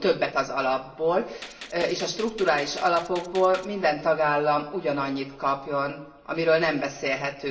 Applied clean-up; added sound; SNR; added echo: none; Gunshot, gunfire; 18 dB; reverberation time 0.7 s.